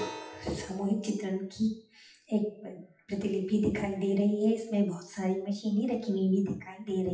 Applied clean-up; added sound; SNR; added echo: classical method WPE with log-MMSE.